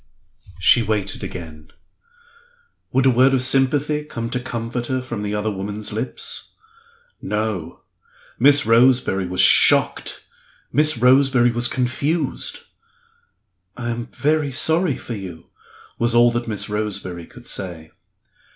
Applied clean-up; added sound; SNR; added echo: none; none; none; none.